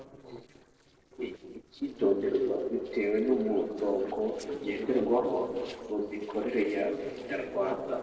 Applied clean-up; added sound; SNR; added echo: neural separator model SepFormer DNS4.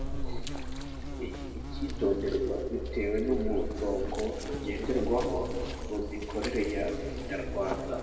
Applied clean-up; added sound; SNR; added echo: none; Insect; 3 dB; reverberation time 2.1 s.